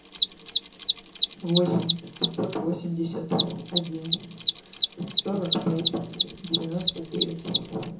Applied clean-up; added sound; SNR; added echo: none; Mechanisms; 1 dB; reverberation time 0.6 s.